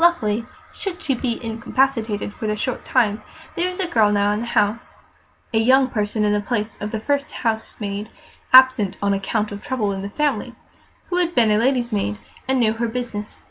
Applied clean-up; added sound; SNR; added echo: none; none; none; none.